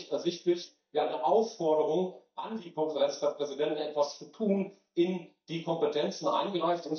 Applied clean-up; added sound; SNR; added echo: neural mask model DeepFilterNet 3.